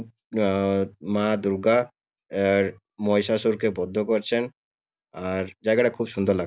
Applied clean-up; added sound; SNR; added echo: none; none; none; none.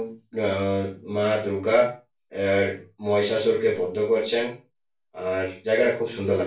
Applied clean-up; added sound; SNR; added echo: none; none; none; reverberation time 0.3 s.